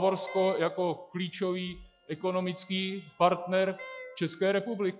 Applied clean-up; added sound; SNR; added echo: classical method log-MMSE.